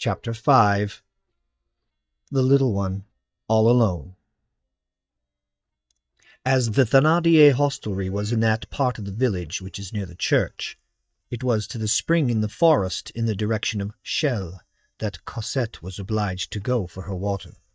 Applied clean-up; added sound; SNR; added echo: neural mask model DeepFilterNet 3.